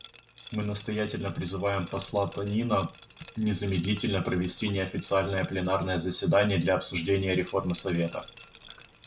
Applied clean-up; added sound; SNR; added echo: none; Liquid; 15 dB; none.